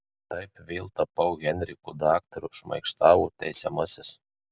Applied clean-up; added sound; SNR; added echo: none; none; none; none.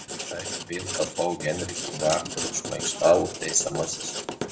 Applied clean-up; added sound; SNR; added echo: none; Writing; 6 dB; reverberation time 0.6 s.